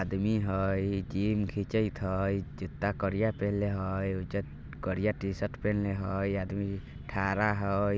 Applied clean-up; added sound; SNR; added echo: none; none; none; none.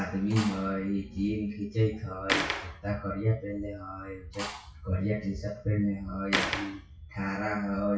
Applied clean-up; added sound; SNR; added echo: classical method WPE with log-MMSE.